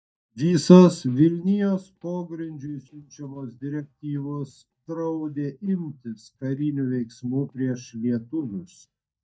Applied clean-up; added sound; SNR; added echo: neural mask model DeepFilterNet 3.